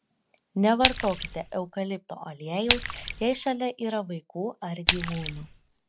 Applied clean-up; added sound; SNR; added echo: none; Splash, splatter; 1 dB; none.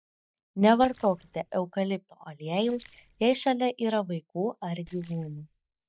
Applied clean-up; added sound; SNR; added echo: neural mask model DeepFilterNet 3.